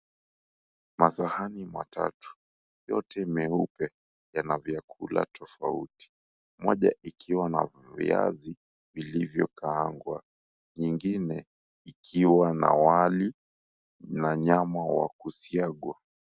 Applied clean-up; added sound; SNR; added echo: none; none; none; none.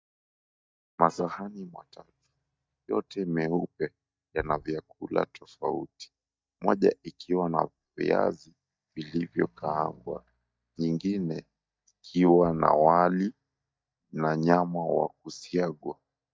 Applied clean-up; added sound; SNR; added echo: neural mask model DeepFilterNet 3.